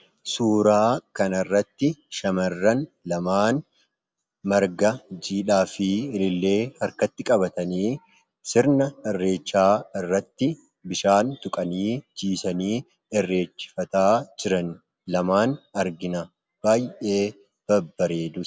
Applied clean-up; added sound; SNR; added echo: none; none; none; none.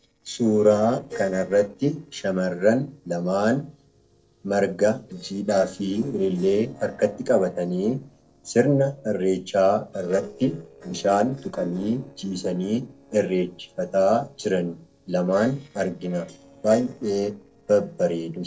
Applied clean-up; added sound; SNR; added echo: neural separator model SepFormer DNS4.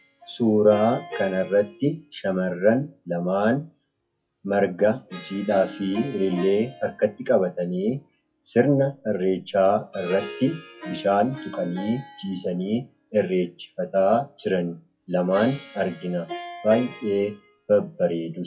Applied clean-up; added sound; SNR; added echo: classical method WPE with log-MMSE.